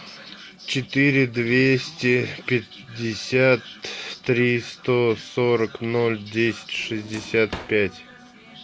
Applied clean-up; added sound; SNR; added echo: none; Drawer open or close; 16 dB; none.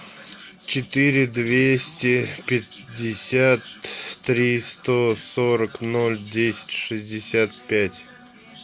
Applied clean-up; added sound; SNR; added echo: none; none; none; none.